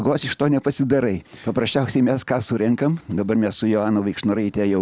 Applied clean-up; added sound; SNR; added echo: none; none; none; none.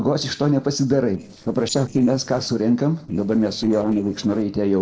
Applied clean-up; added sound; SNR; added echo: neural separator model SepFormer DNS4.